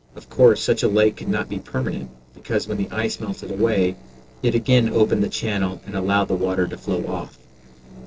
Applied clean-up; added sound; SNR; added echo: neural separator model SepFormer DNS4.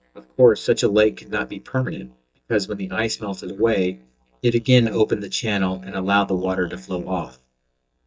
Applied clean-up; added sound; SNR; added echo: neural mask model DeepFilterNet 3.